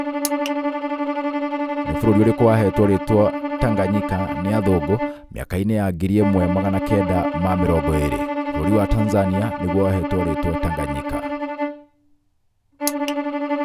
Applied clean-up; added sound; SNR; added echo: none; Bowed string instrument; 4 dB; none.